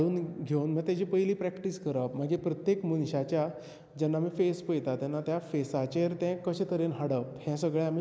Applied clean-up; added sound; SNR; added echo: none; none; none; none.